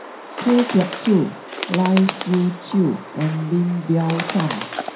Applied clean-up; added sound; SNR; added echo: none; Bird; 10 dB; reverberation time 0.3 s.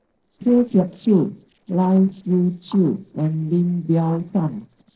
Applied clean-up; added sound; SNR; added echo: neural separator model SepFormer DNS4.